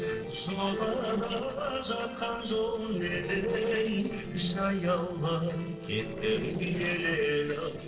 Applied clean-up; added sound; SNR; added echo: neural separator model SepFormer DNS4.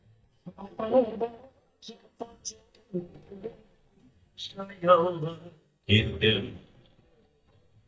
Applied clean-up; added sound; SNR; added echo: neural mask model DeepFilterNet 3.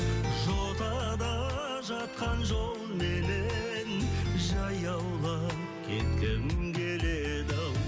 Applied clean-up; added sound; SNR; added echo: none; none; none; none.